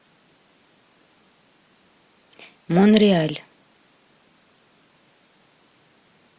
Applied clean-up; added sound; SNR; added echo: none; none; none; none.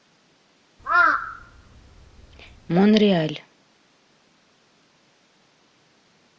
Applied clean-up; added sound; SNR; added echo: none; Crow; -2 dB; none.